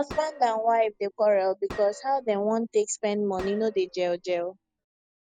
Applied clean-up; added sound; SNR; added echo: none; Gunshot, gunfire; 19 dB; none.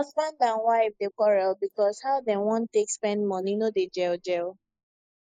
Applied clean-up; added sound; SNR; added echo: neural mask model Resemble Enhance denoiser.